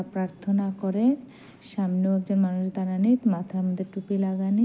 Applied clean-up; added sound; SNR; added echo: none; none; none; none.